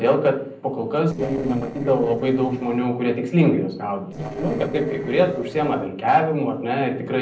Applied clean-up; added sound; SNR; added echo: neural separator model SepFormer DNS4.